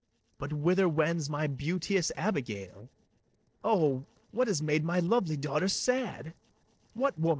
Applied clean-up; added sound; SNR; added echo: neural separator model SepFormer DNS4.